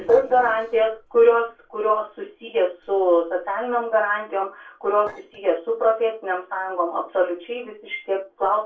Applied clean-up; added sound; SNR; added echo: neural separator model SepFormer DNS4.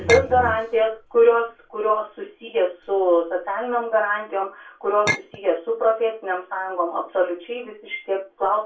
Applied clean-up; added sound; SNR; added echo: none; Chink, clink; 5 dB; reverberation time 0.2 s.